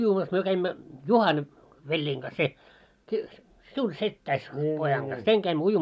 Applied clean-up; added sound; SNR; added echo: none; none; none; none.